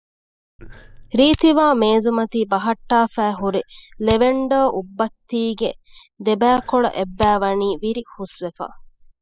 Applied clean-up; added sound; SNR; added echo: classical method spectral subtraction.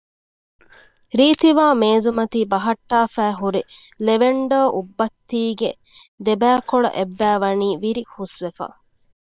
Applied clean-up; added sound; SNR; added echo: neural separator model SepFormer WHAM!.